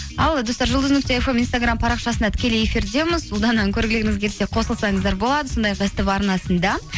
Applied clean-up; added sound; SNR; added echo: none; none; none; none.